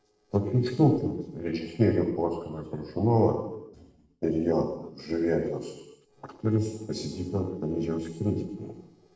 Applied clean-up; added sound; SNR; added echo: neural separator model SepFormer DNS4.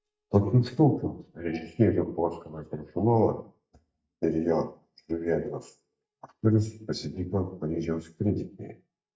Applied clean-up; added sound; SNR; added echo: neural mask model DeepFilterNet 3.